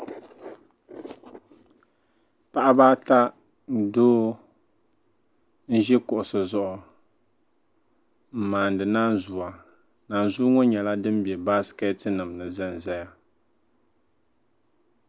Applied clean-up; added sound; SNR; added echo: none; none; none; none.